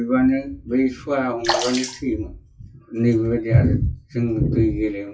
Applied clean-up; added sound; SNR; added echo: classical method WPE with log-MMSE.